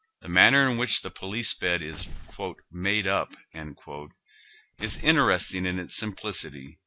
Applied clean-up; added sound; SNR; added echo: none; Tearing; 12 dB; none.